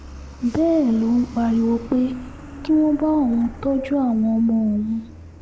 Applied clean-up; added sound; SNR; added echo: none; Truck; 17 dB; none.